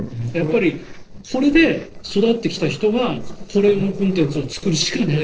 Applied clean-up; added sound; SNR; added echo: neural separator model SepFormer DNS4.